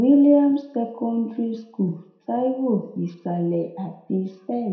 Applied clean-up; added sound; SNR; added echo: none; none; none; reverberation time 0.6 s.